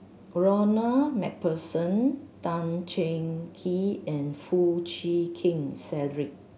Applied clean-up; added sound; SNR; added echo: none; none; none; none.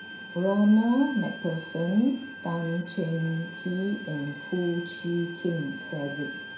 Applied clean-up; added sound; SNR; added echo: none; Bowed string instrument; 13 dB; reverberation time 0.5 s.